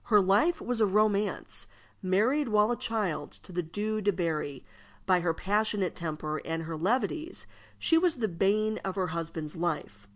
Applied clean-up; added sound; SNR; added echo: none; none; none; none.